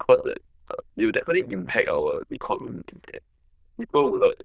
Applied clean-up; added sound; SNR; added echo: neural diffusion model UNIVERSE++.